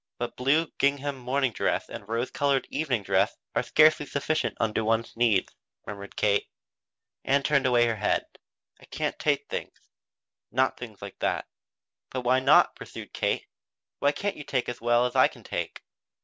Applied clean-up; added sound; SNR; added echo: none; none; none; none.